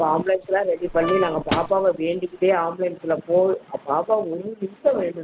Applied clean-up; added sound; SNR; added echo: none; Wind instrument, woodwind instrument + Microwave oven; 10 dB; none.